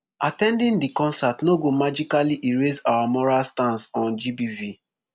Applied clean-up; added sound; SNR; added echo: none; none; none; none.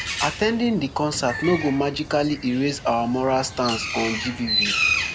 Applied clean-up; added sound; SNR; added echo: none; Bird; 5 dB; none.